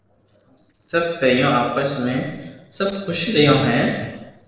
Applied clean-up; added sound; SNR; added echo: neural separator model SepFormer DNS4.